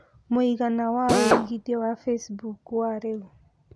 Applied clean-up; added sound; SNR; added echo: none; Drill; -3 dB; none.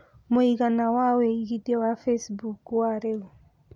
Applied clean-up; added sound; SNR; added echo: none; none; none; none.